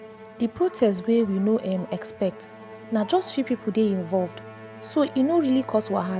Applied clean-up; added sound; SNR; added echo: none; Musical instrument; 16 dB; none.